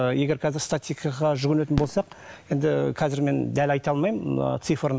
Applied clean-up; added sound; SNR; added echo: none; Fireworks; 18 dB; none.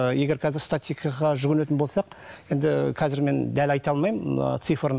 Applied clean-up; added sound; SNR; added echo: none; none; none; none.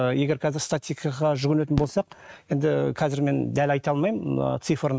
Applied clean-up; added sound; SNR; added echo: neural mask model RNNoise.